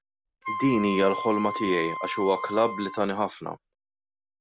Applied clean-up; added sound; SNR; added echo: none; Wind instrument, woodwind instrument; 7 dB; none.